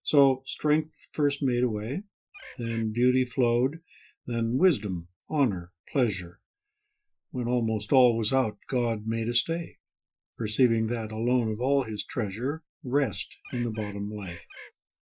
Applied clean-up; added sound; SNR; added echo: classical method Wiener filter.